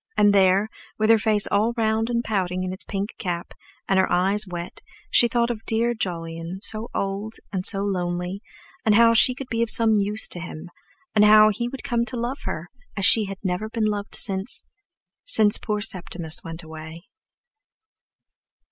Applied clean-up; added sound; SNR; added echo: none; none; none; none.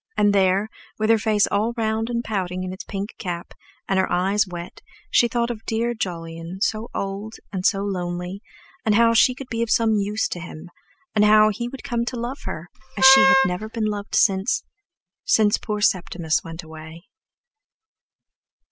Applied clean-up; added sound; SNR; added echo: none; Wind instrument, woodwind instrument; -3 dB; none.